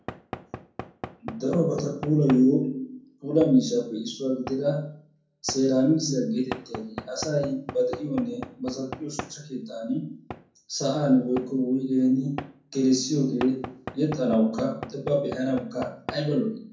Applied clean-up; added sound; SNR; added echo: none; Knock / Wood; 15 dB; reverberation time 0.5 s.